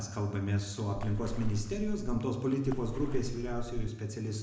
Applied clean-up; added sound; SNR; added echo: none; Water / Splash, splatter; 2 dB; reverberation time 0.9 s.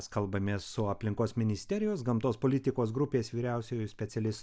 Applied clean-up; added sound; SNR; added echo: none; none; none; none.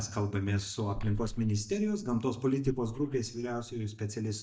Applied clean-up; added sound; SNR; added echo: neural mask model DeepFilterNet 3.